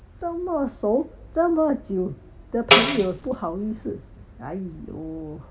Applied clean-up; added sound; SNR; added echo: none; Tambourine; -4 dB; reverberation time 1.1 s.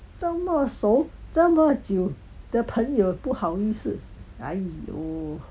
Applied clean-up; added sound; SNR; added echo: none; none; none; none.